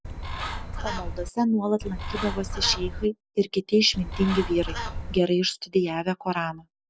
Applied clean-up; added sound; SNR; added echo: none; Bird; 5 dB; none.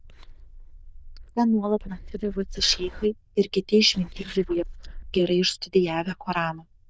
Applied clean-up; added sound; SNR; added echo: neural diffusion model UNIVERSE++.